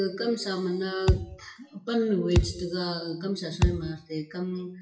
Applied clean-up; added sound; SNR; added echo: classical method WPE with log-MMSE.